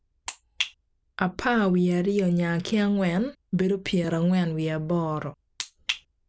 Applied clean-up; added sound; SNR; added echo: none; none; none; none.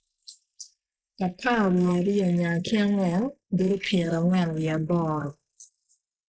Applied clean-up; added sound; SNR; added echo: neural mask model Resemble Enhance denoiser.